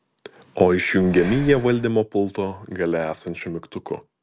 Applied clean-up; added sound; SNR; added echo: none; Breathing; 17 dB; none.